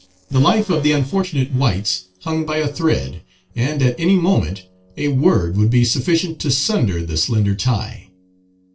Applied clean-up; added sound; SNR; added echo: neural separator model SepFormer DNS4.